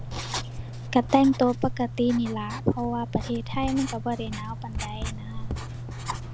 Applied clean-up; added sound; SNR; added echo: none; Writing; 6 dB; none.